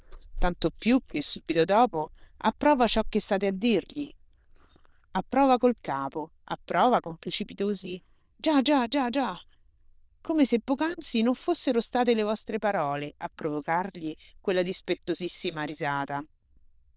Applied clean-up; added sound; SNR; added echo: neural diffusion model UNIVERSE++.